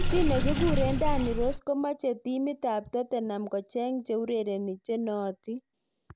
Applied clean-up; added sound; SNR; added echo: none; Sink (filling or washing) / Water; 2 dB; none.